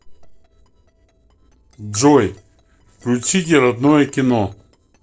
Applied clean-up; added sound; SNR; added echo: neural separator model SepFormer DNS4.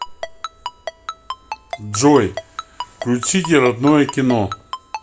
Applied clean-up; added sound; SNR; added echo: none; Ringtone; 12 dB; none.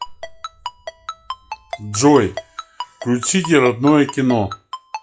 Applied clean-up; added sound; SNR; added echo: classical method log-MMSE.